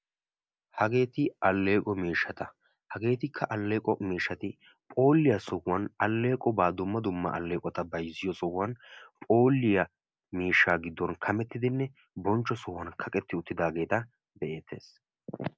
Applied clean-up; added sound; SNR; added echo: none; none; none; none.